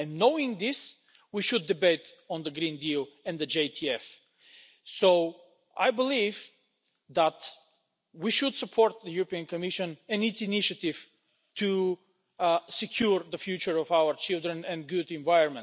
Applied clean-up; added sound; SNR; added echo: none; none; none; none.